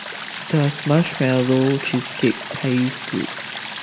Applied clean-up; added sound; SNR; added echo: none; Stream; 10 dB; reverberation time 1.8 s.